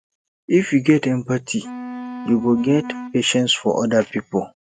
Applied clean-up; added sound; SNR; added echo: neural mask model RNNoise.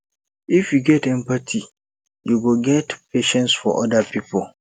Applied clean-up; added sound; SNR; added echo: none; none; none; none.